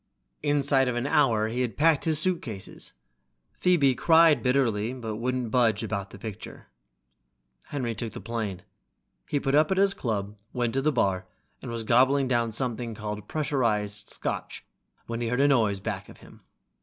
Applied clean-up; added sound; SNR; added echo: none; none; none; none.